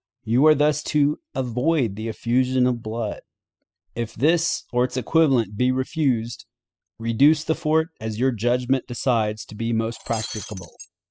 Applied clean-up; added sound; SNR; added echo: classical method spectral subtraction.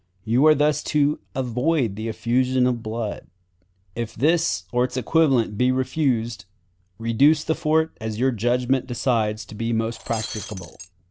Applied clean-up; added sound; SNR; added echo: none; Shatter; 13 dB; none.